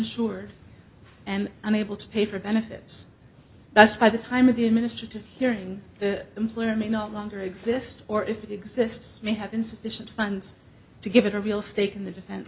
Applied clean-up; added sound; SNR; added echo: none; none; none; none.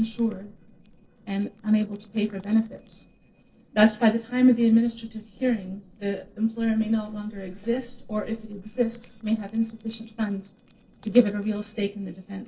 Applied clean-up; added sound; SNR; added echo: neural separator model SepFormer DNS4.